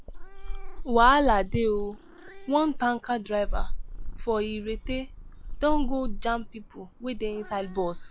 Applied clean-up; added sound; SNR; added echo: none; Meow / Purr; 4 dB; none.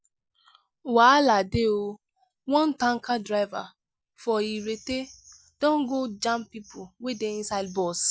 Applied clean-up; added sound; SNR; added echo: none; none; none; none.